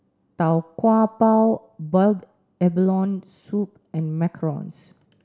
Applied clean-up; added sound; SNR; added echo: none; none; none; none.